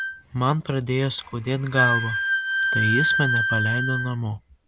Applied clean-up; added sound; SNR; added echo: none; Wind instrument, woodwind instrument; 0 dB; none.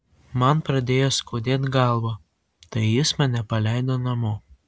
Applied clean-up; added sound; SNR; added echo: none; none; none; none.